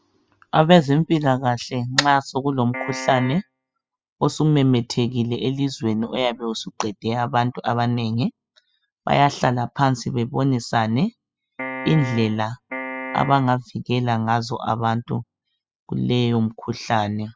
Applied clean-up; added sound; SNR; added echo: classical method spectral subtraction.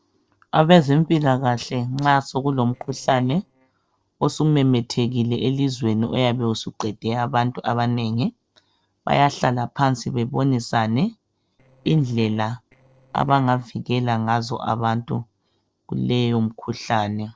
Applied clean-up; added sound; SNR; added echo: neural separator model SepFormer DNS4.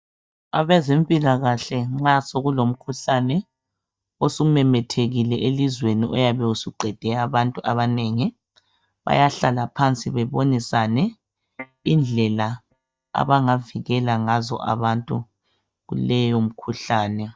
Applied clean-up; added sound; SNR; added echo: neural mask model DeepFilterNet 3.